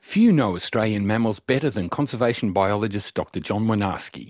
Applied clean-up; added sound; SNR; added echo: none; none; none; none.